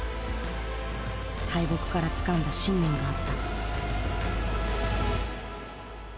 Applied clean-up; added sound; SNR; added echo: none; none; none; none.